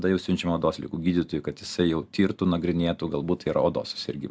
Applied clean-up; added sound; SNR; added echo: none; none; none; none.